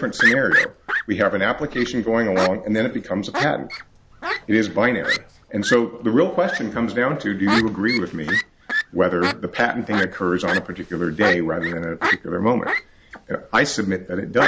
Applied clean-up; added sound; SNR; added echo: none; Fowl; 5 dB; none.